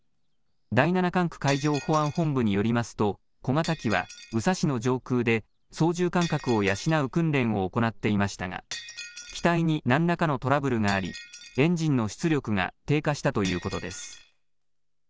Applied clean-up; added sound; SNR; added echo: none; Shatter; 20 dB; none.